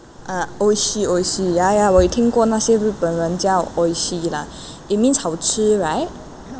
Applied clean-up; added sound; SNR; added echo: none; none; none; none.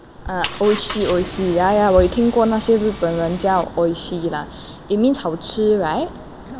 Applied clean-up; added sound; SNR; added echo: none; Engine; 13 dB; none.